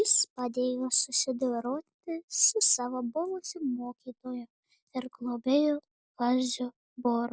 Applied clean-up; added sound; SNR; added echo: none; none; none; none.